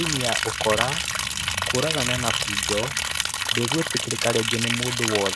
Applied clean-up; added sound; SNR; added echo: none; Liquid; -2 dB; none.